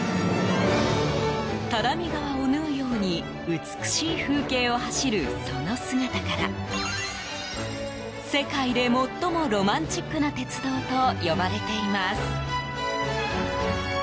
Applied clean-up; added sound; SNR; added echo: none; none; none; none.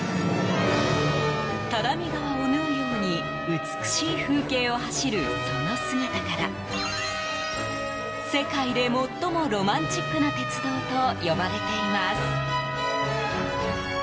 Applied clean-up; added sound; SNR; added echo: none; Trumpet; 7 dB; reverberation time 1.8 s.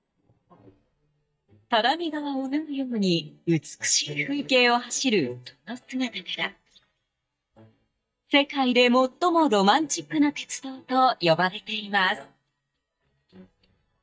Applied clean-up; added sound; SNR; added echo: neural mask model DeepFilterNet 3.